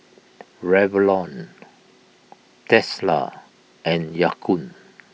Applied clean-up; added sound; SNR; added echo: none; none; none; none.